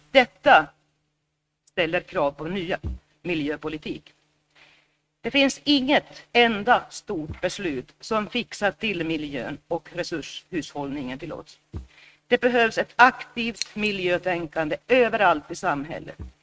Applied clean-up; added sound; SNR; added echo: neural mask model RNNoise.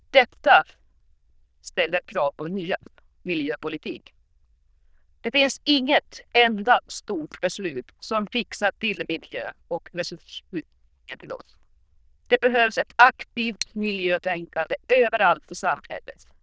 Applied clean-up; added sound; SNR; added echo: neural diffusion model UNIVERSE++.